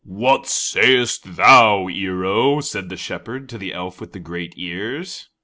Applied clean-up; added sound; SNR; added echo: none; none; none; none.